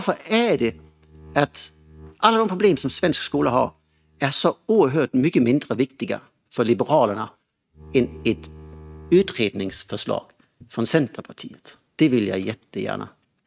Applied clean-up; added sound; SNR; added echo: neural mask model RNNoise.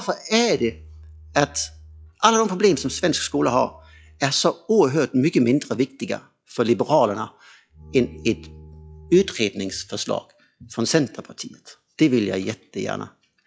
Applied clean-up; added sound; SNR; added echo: classical method log-MMSE.